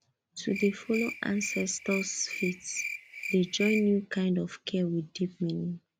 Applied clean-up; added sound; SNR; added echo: none; Cricket; 8 dB; none.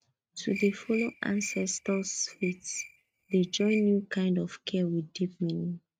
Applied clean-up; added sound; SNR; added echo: neural mask model RNNoise.